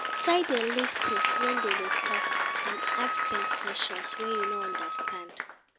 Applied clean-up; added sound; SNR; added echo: none; Wind instrument, woodwind instrument + Applause / Crowd; -4 dB; none.